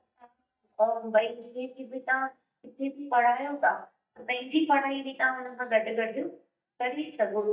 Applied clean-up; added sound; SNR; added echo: neural mask model DeepFilterNet 3.